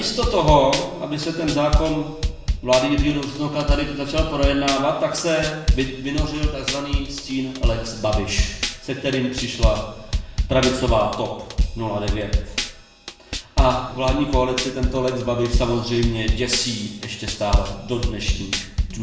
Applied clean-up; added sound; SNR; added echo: none; Drum kit; 2 dB; reverberation time 0.9 s.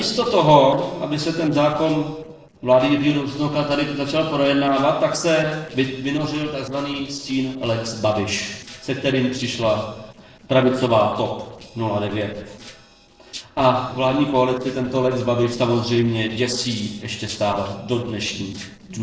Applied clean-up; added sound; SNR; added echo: neural separator model SepFormer DNS4.